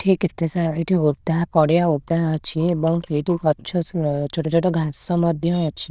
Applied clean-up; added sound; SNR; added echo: neural diffusion model UNIVERSE++.